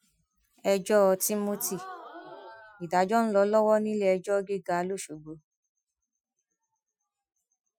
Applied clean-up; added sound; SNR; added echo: classical method Wiener filter.